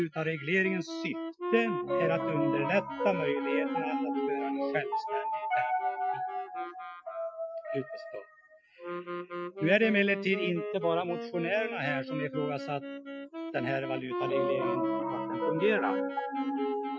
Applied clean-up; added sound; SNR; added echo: classical method Wiener filter.